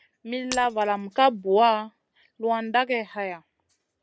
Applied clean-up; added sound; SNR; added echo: none; Shatter; 16 dB; none.